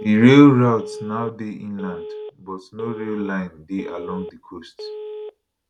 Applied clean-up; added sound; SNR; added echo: none; Telephone; 15 dB; none.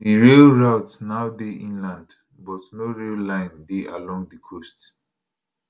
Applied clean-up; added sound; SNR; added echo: none; none; none; none.